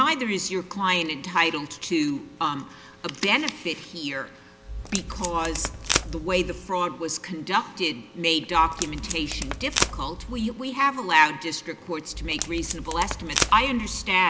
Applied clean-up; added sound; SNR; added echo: none; Packing tape, duct tape; 5 dB; none.